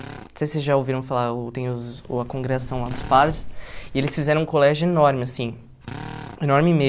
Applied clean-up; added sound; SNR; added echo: none; Drill; 20 dB; none.